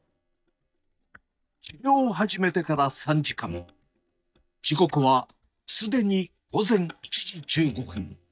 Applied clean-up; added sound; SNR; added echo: neural mask model DeepFilterNet 3.